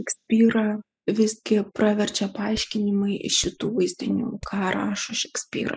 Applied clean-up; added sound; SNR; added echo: classical method spectral subtraction.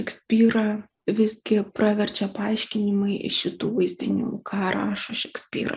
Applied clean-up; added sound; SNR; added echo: none; none; none; none.